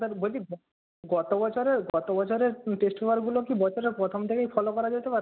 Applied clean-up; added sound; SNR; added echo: none; none; none; none.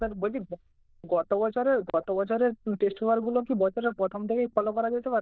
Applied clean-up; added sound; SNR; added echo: neural diffusion model UNIVERSE++.